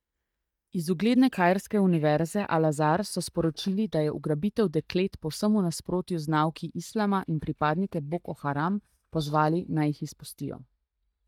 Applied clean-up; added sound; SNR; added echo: neural mask model DeepFilterNet 3.